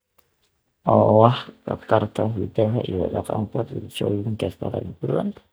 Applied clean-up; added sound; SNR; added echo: neural mask model DeepFilterNet 3.